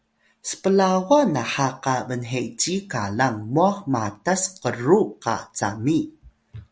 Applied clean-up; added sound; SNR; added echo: none; none; none; none.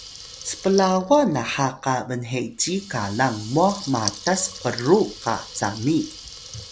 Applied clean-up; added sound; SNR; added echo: none; Water tap, faucet / Liquid; 15 dB; none.